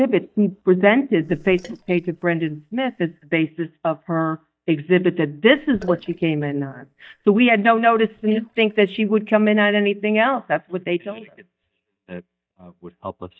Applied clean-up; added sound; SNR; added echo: neural mask model DeepFilterNet 3.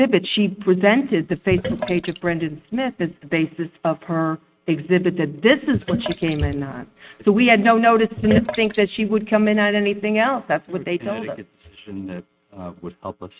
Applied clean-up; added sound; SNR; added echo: neural mask model RNNoise.